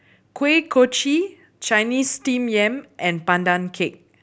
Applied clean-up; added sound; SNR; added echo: none; none; none; none.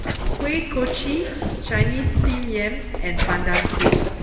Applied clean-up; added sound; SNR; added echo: none; Dog; -5 dB; reverberation time 2.5 s.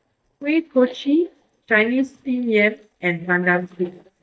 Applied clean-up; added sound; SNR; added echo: neural mask model DeepFilterNet 3.